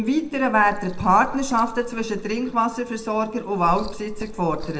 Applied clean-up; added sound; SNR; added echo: none; Liquid; 13 dB; reverberation time 0.5 s.